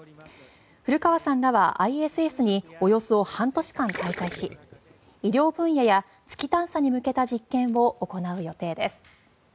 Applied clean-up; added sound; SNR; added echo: none; Gurgling; 14 dB; none.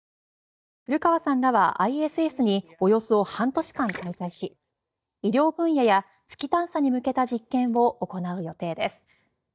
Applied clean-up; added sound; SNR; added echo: neural mask model DeepFilterNet 3.